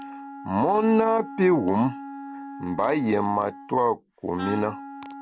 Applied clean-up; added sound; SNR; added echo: none; Wind instrument, woodwind instrument; 13 dB; none.